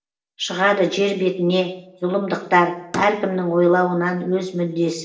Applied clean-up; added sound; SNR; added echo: neural separator model SepFormer DNS4.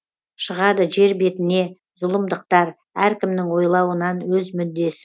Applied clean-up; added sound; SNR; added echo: none; none; none; none.